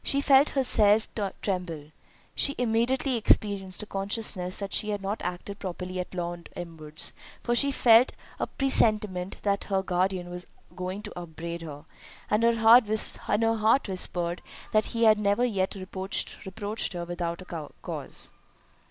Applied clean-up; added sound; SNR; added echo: none; none; none; none.